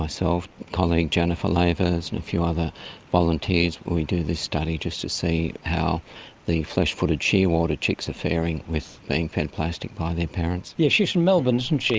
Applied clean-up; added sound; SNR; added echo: none; none; none; none.